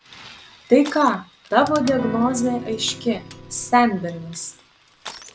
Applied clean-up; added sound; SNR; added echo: none; Piano + Crushing; 14 dB; none.